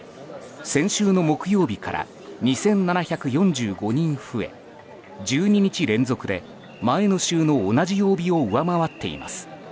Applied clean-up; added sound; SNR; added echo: none; none; none; none.